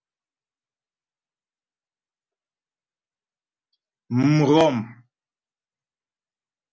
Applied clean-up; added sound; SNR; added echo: none; none; none; none.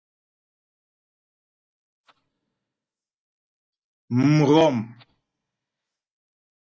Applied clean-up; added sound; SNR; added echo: neural mask model DeepFilterNet 3.